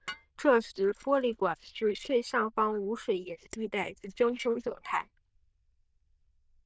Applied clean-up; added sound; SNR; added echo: neural diffusion model UNIVERSE++.